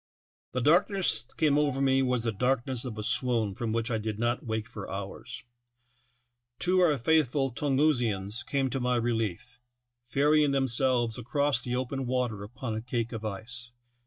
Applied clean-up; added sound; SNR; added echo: neural mask model DeepFilterNet 3.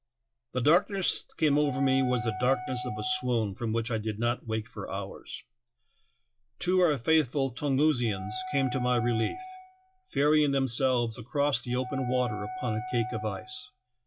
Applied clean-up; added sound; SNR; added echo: classical method log-MMSE.